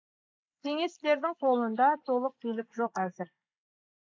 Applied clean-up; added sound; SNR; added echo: neural mask model Resemble Enhance denoiser.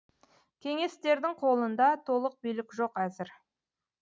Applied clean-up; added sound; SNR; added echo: none; none; none; none.